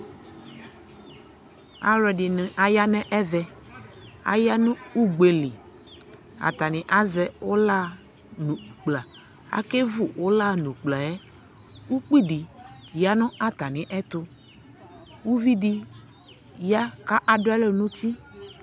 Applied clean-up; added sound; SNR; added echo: none; none; none; none.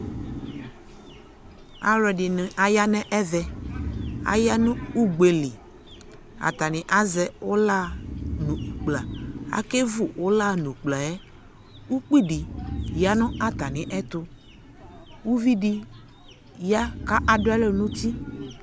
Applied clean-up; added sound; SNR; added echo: none; Breathing; 11 dB; none.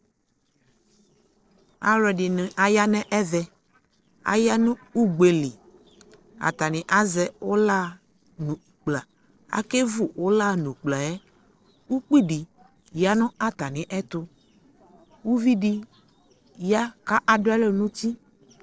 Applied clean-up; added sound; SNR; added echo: neural separator model SepFormer DNS4.